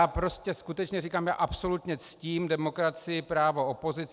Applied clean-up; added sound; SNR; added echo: none; none; none; none.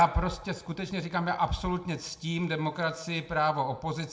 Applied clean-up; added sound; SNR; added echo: none; none; none; reverberation time 0.7 s.